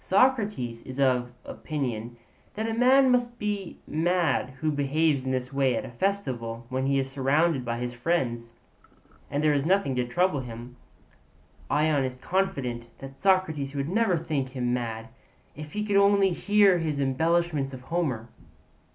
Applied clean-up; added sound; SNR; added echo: none; none; none; none.